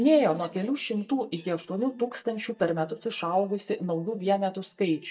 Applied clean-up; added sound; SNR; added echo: neural mask model DeepFilterNet 3.